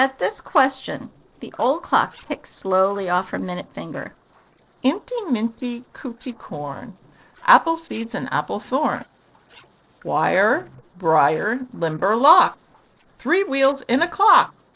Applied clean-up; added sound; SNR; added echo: neural separator model SepFormer DNS4.